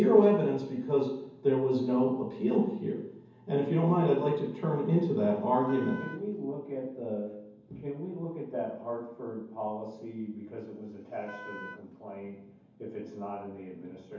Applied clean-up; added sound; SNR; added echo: none; Wind instrument, woodwind instrument; 17 dB; reverberation time 0.9 s.